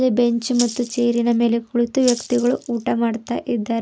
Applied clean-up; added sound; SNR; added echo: none; Rattle (instrument); 15 dB; none.